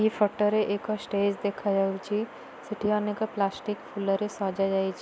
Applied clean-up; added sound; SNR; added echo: none; none; none; none.